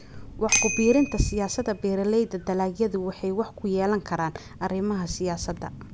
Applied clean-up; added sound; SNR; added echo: none; Bicycle bell; 7 dB; none.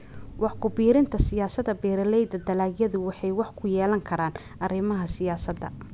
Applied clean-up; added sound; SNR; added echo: none; none; none; none.